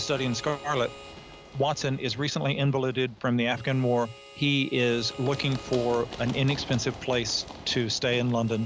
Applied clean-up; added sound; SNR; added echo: none; Run + Harmonica; 15 dB; none.